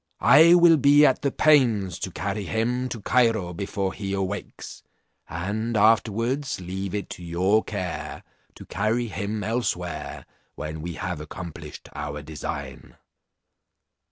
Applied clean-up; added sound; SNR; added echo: none; none; none; none.